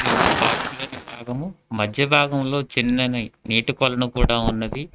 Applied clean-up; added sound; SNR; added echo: neural mask model RNNoise.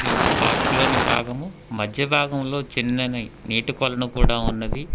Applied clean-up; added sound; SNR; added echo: none; Fire; -1 dB; none.